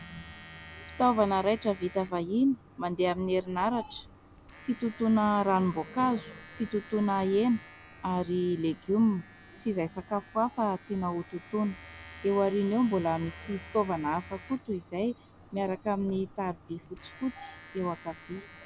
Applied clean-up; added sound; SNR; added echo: none; Domestic sounds, home sounds; 18 dB; none.